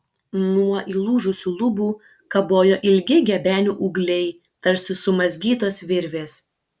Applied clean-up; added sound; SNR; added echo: none; none; none; none.